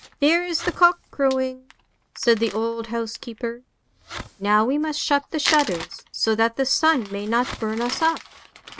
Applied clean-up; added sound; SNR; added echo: none; Crumpling, crinkling + Fireworks; 14 dB; none.